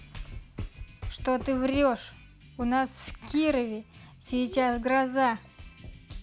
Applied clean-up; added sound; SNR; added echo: none; none; none; none.